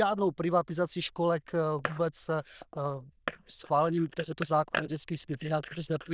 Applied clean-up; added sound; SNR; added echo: neural diffusion model UNIVERSE++.